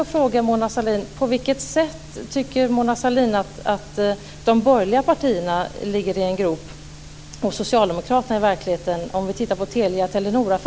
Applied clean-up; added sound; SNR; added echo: none; none; none; none.